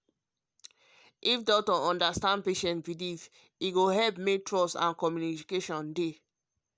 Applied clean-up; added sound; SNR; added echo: none; none; none; none.